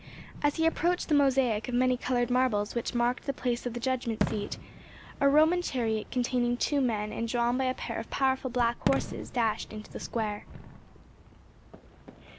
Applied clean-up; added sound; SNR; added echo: none; Fireworks; 12 dB; none.